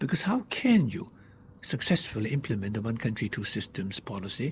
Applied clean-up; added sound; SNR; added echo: none; none; none; none.